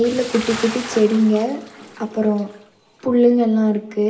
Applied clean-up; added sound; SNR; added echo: none; Bathtub (filling or washing) / Splash, splatter; 16 dB; reverberation time 0.2 s.